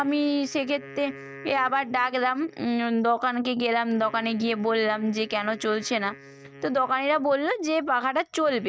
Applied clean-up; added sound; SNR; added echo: neural mask model RNNoise.